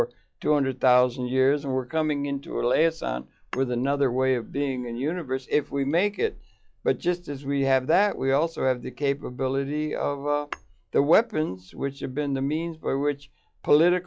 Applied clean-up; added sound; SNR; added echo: classical method log-MMSE.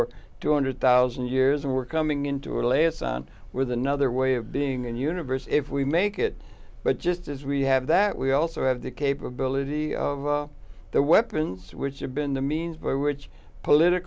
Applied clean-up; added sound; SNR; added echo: none; none; none; none.